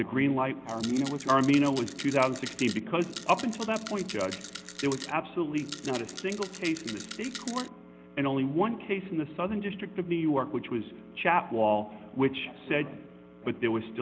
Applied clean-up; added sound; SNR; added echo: none; Rattle; 13 dB; none.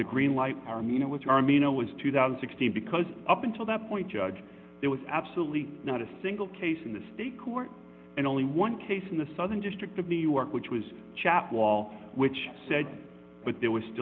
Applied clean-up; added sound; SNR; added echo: none; none; none; none.